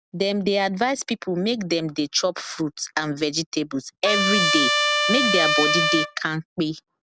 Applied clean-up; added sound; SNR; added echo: none; Trumpet; -3 dB; none.